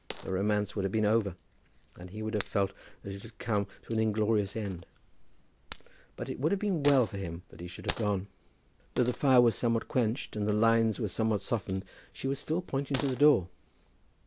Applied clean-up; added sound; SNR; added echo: none; Coin (dropping); 12 dB; none.